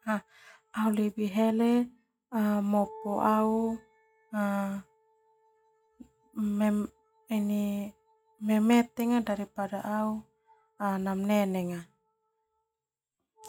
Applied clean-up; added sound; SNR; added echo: classical method log-MMSE.